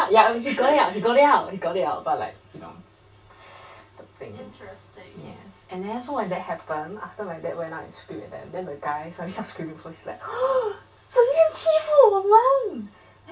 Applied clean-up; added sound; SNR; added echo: none; none; none; reverberation time 0.2 s.